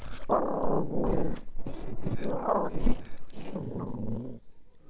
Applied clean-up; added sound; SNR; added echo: neural separator model SepFormer DNS4.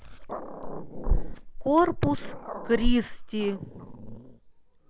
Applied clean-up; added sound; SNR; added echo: none; Growling; 1 dB; none.